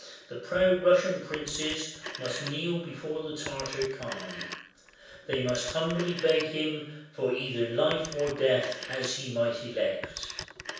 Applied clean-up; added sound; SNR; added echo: none; Telephone; 13 dB; reverberation time 0.7 s.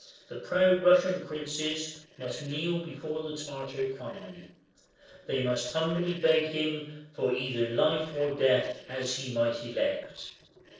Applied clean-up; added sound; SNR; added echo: neural separator model SepFormer DNS4.